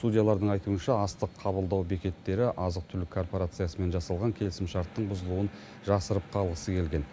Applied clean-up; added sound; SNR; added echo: none; none; none; none.